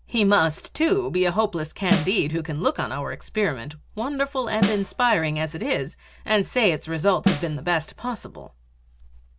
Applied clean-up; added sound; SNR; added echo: none; Snare drum; 7 dB; none.